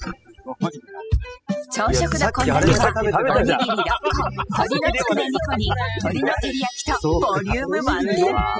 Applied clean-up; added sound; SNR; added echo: classical method spectral subtraction.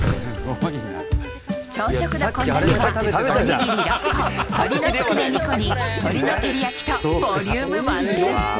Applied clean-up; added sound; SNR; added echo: none; Drip; 13 dB; none.